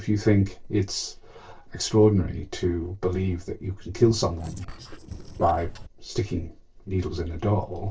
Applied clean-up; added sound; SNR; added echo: neural separator model SepFormer DNS4.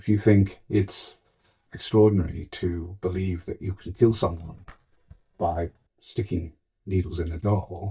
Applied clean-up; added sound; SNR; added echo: neural mask model DeepFilterNet 3.